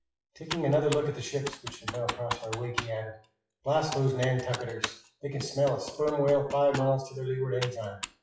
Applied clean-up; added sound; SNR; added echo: classical method WPE with log-MMSE.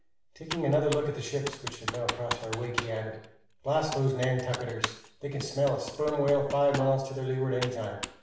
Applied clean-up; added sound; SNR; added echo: none; Computer keyboard; 10 dB; reverberation time 0.7 s.